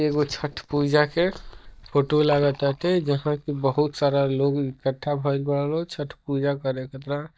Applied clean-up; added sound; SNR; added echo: neural mask model DeepFilterNet 3.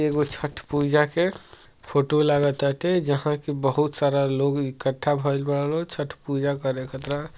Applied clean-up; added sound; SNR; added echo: none; none; none; none.